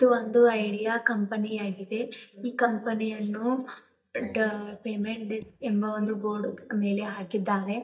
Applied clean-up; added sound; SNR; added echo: neural mask model DeepFilterNet 3.